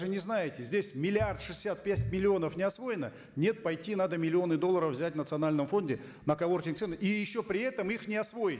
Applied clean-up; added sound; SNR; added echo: none; none; none; none.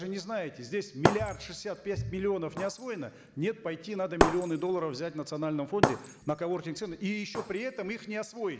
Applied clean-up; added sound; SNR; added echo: none; Shatter; 2 dB; none.